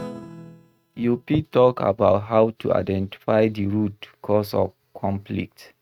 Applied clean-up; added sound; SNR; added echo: neural mask model RNNoise.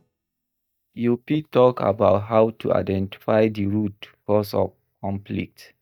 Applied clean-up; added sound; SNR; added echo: neural mask model DeepFilterNet 3.